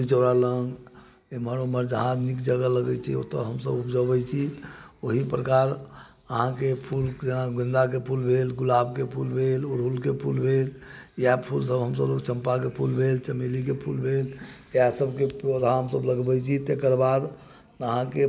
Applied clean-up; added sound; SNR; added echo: none; none; none; none.